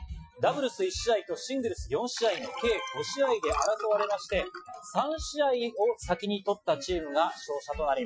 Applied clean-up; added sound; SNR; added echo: classical method Wiener filter.